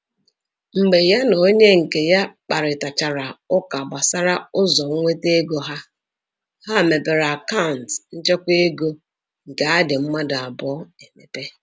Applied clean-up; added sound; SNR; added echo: none; none; none; none.